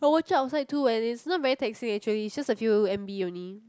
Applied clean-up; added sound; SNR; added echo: none; none; none; none.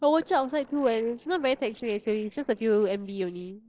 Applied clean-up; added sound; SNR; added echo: neural separator model SepFormer DNS4.